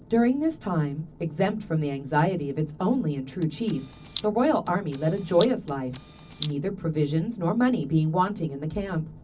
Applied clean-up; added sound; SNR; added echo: none; Camera; 16 dB; reverberation time 0.4 s.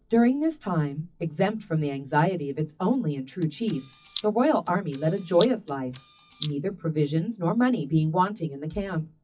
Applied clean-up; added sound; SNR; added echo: classical method WPE with log-MMSE.